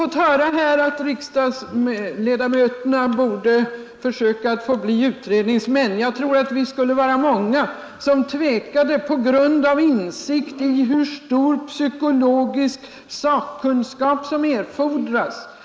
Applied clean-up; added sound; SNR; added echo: neural mask model Resemble Enhance denoiser.